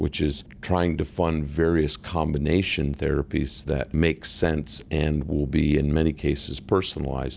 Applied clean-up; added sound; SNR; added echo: none; none; none; none.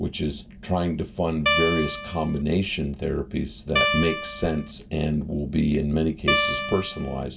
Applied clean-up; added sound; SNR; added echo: none; Guitar; 0 dB; reverberation time 0.2 s.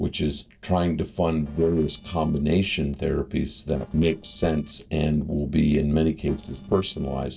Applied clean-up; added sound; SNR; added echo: neural separator model SepFormer DNS4.